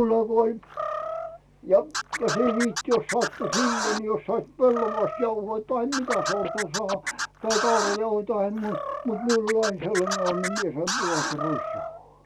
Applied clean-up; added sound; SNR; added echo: none; Animal + Scratching (performance technique); 5 dB; none.